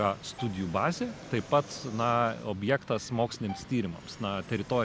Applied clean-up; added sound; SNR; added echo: none; Bowed string instrument + Fixed-wing aircraft, airplane; 17 dB; none.